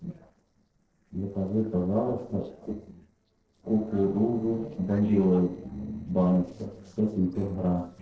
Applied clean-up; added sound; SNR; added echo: neural separator model SepFormer DNS4.